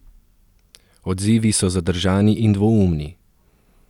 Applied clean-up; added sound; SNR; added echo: none; none; none; none.